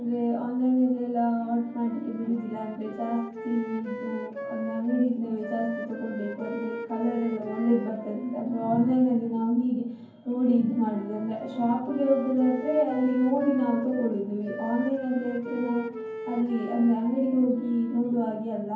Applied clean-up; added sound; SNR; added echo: none; Wind instrument, woodwind instrument; 13 dB; reverberation time 0.9 s.